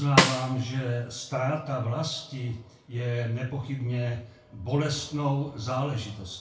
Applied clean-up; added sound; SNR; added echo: none; Snare drum; -2 dB; reverberation time 0.3 s.